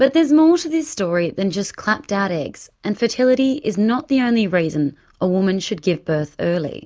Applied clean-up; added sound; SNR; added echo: none; none; none; none.